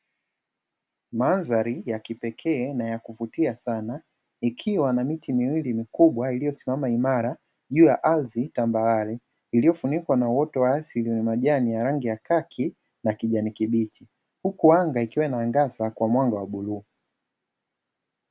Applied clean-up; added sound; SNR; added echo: none; none; none; none.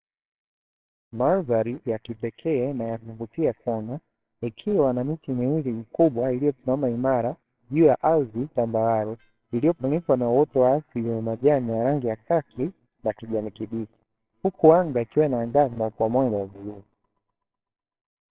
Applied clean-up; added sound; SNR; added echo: neural separator model SepFormer WHAMR!.